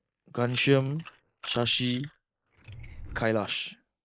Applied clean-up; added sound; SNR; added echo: neural mask model Resemble Enhance denoiser.